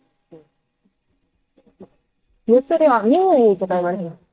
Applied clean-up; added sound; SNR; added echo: neural mask model DeepFilterNet 3.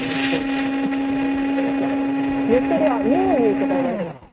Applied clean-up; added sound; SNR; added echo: neural mask model RNNoise.